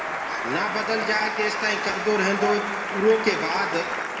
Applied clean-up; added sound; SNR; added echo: none; Applause; 4 dB; reverberation time 2.1 s.